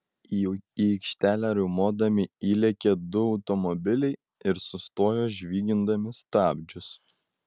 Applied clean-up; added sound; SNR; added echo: none; none; none; none.